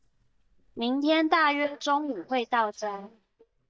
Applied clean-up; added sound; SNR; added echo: neural mask model DeepFilterNet 3.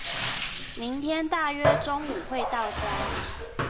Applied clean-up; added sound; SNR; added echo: none; Bathtub (filling or washing); -1 dB; reverberation time 1.4 s.